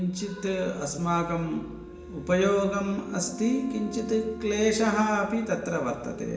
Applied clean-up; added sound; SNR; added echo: none; Wind instrument, woodwind instrument; 18 dB; reverberation time 0.8 s.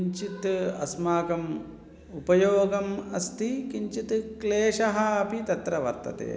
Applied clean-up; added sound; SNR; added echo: none; none; none; none.